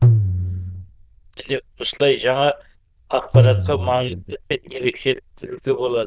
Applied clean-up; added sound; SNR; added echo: neural diffusion model UNIVERSE++.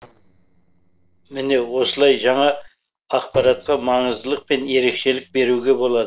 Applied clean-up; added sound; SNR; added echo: neural separator model SepFormer DNS4.